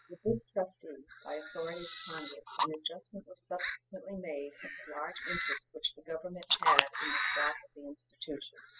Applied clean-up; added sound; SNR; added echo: classical method spectral subtraction.